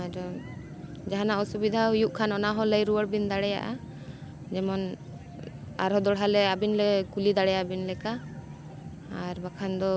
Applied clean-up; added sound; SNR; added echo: none; none; none; none.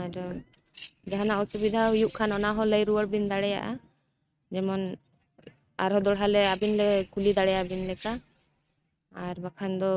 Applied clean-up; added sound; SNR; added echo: neural mask model RNNoise.